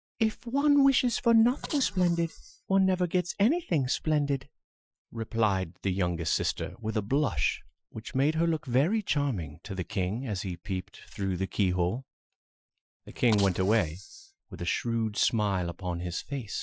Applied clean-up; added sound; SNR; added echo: classical method Wiener filter.